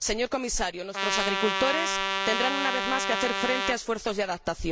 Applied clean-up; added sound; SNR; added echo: none; Trumpet; 0 dB; none.